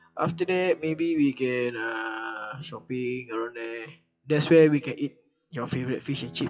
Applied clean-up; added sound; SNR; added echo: classical method WPE with log-MMSE.